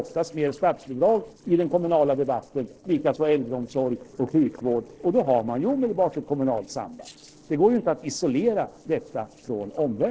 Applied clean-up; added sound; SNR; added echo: neural separator model SepFormer DNS4.